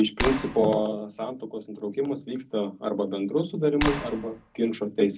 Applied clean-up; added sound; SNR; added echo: none; Clapping; 6 dB; reverberation time 0.4 s.